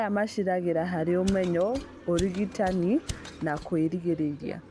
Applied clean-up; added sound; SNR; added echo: none; Mechanisms; 14 dB; none.